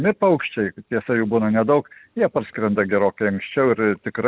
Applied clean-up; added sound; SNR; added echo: none; none; none; none.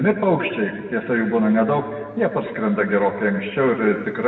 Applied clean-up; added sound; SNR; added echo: none; none; none; reverberation time 1.5 s.